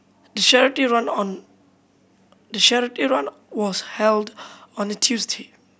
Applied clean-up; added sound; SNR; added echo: none; none; none; none.